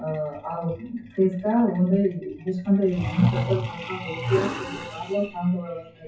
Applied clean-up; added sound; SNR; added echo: classical method WPE with log-MMSE.